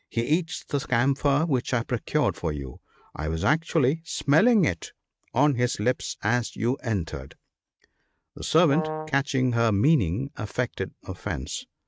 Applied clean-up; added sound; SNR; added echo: neural mask model RNNoise.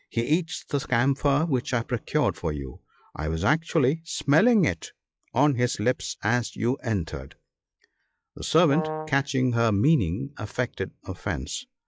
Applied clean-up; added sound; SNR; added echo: classical method log-MMSE.